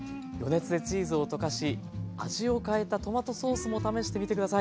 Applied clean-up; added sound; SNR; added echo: none; none; none; none.